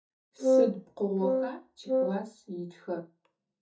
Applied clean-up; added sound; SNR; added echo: neural mask model DeepFilterNet 3.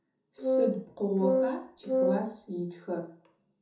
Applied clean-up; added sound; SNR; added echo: none; Wind instrument, woodwind instrument; -5 dB; reverberation time 0.6 s.